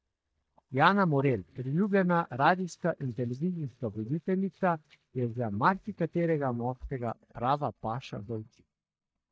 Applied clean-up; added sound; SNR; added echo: neural mask model DeepFilterNet 3.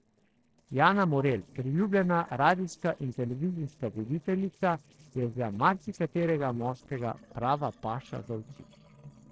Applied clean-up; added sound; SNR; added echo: neural separator model SepFormer DNS4.